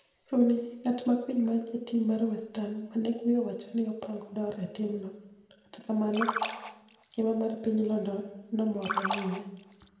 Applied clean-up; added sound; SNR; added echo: none; Splash, splatter; 4 dB; reverberation time 0.9 s.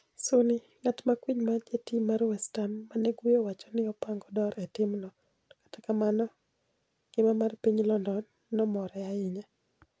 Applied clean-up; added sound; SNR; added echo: none; none; none; none.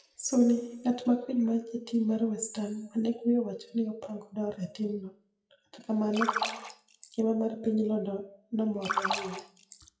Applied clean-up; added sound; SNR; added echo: classical method WPE with log-MMSE.